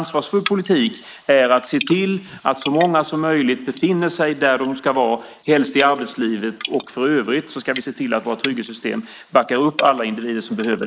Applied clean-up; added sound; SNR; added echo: neural mask model Resemble Enhance denoiser.